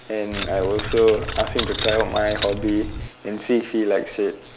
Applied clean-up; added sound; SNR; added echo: none; Keys jangling; 6 dB; none.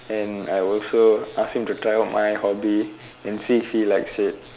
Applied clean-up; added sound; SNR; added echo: none; none; none; none.